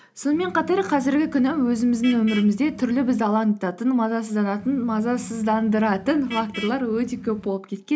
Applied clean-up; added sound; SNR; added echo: none; Vehicle horn, car horn, honking; 15 dB; none.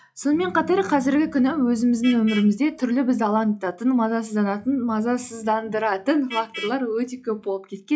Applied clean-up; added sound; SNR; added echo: classical method log-MMSE.